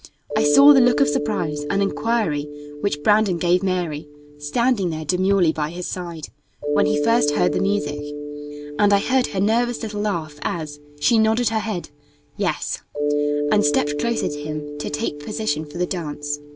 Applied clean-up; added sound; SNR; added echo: none; Mallet percussion; 5 dB; none.